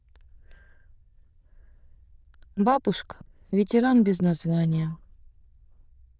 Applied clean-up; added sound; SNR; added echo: neural diffusion model UNIVERSE++.